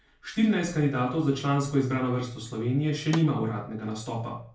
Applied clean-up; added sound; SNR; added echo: none; Snare drum; 17 dB; reverberation time 0.3 s.